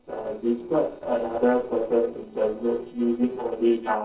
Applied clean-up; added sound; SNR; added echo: neural separator model SepFormer DNS4.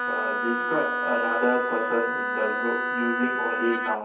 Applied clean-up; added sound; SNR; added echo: none; Wind instrument, woodwind instrument; -1 dB; reverberation time 0.6 s.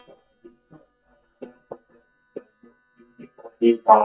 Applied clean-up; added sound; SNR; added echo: neural mask model DeepFilterNet 3.